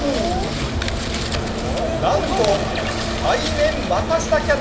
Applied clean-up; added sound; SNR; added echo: none; Wind; 3 dB; reverberation time 0.4 s.